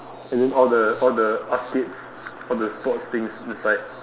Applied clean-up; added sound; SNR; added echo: none; none; none; none.